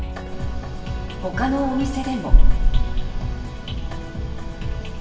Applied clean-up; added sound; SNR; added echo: none; none; none; reverberation time 1.2 s.